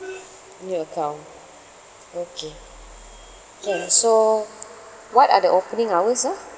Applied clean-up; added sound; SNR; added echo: none; none; none; none.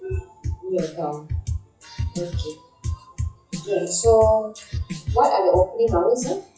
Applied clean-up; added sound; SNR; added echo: classical method WPE with log-MMSE.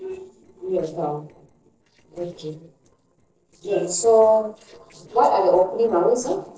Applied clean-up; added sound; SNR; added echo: neural separator model SepFormer DNS4.